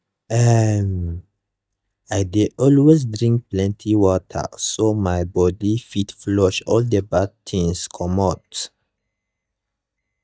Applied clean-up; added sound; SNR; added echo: neural mask model DeepFilterNet 3.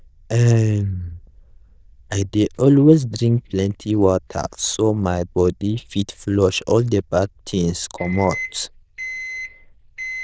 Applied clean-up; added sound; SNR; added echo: neural diffusion model UNIVERSE++.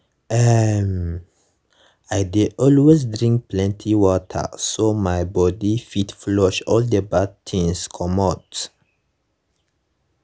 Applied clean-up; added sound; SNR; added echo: none; none; none; none.